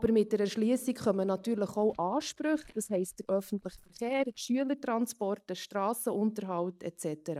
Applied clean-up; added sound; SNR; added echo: neural mask model DeepFilterNet 3.